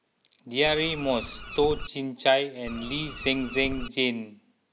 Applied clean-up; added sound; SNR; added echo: none; Bird; 10 dB; none.